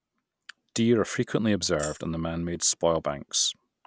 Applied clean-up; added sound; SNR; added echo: none; Tambourine; 15 dB; none.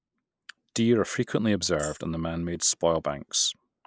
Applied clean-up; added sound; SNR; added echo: neural mask model Resemble Enhance denoiser.